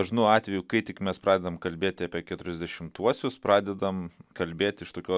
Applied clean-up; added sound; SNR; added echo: none; none; none; none.